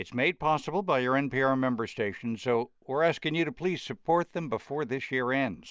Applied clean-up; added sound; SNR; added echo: none; none; none; none.